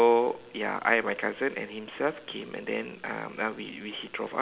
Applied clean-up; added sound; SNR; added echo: none; none; none; none.